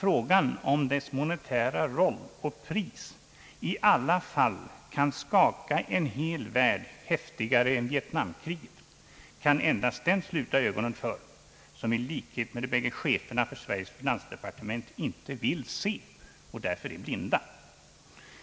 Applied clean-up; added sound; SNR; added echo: none; none; none; none.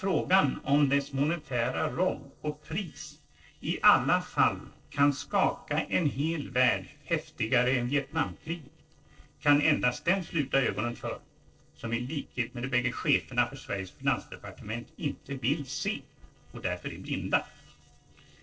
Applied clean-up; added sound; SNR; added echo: neural separator model SepFormer DNS4.